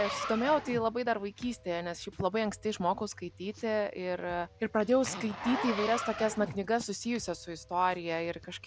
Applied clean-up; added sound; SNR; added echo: none; Zipper (clothing); 11 dB; none.